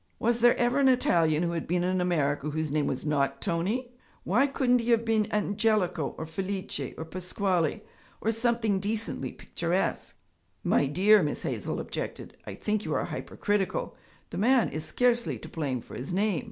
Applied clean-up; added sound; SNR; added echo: none; none; none; none.